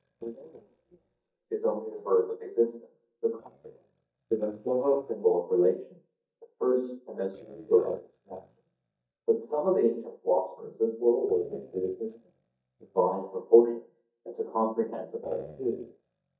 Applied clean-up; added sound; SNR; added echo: neural mask model DeepFilterNet 3.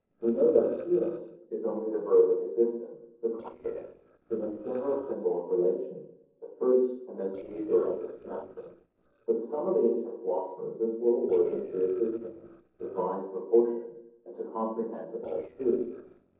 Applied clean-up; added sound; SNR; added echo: neural separator model SepFormer DNS4.